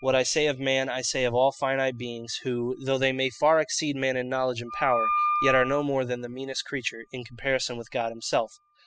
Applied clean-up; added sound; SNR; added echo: classical method spectral subtraction.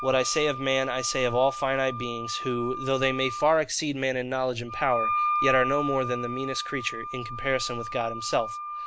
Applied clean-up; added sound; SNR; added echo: none; Wind instrument, woodwind instrument; 6 dB; none.